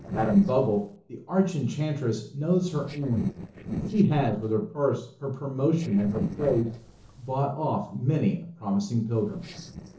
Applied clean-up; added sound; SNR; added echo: neural separator model SepFormer DNS4.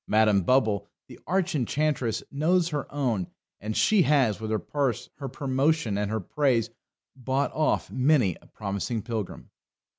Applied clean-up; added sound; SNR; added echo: none; none; none; none.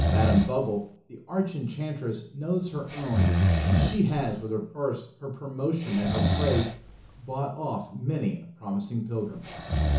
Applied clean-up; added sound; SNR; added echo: none; Breathing; -1 dB; reverberation time 0.8 s.